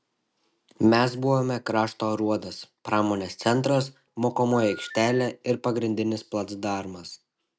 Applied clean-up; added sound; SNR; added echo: none; Telephone; 17 dB; none.